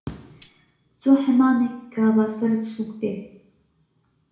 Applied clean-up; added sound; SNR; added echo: none; Tambourine; 19 dB; reverberation time 0.6 s.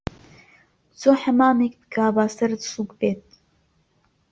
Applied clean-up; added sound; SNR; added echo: none; none; none; none.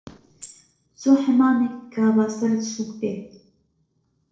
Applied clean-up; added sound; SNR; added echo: neural separator model SepFormer DNS4.